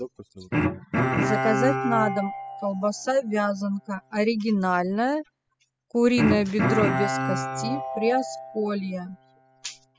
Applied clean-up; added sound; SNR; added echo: classical method spectral subtraction.